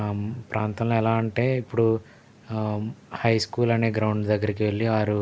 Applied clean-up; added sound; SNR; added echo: none; none; none; none.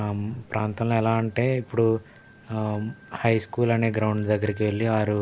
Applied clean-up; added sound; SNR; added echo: none; Bell; 15 dB; none.